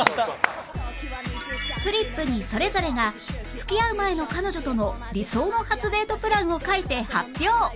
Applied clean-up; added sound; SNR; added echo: none; none; none; none.